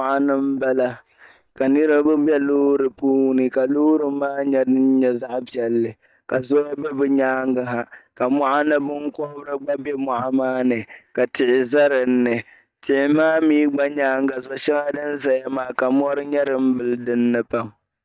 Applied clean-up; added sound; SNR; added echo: neural mask model DeepFilterNet 3.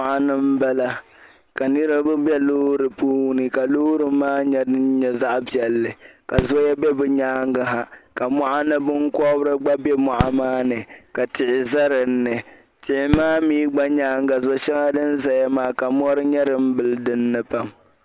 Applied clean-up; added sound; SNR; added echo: none; Fireworks; 11 dB; none.